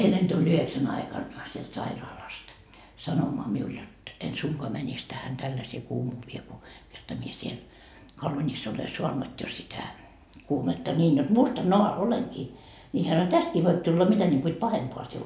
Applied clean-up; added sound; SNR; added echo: none; none; none; none.